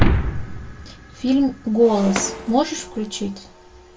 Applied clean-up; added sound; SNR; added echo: none; Shatter; 4 dB; reverberation time 0.2 s.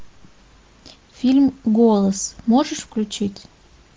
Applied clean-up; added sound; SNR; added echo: none; none; none; none.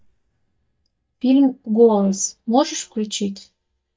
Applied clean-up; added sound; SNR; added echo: neural mask model DeepFilterNet 3.